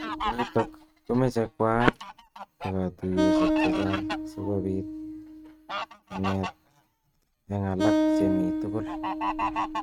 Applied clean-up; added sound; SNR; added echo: neural mask model RNNoise.